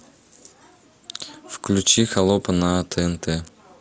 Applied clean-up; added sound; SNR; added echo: none; none; none; none.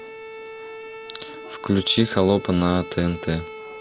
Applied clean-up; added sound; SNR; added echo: none; Bowed string instrument; 14 dB; none.